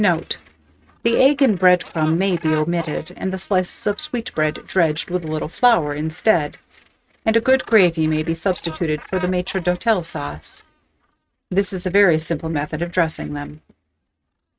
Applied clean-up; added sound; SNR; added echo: neural mask model RNNoise.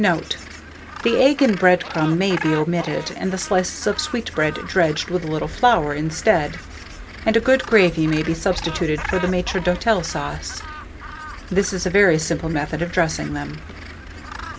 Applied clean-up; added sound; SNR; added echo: none; Gull, seagull + Wind / Bird / Insect; 12 dB; none.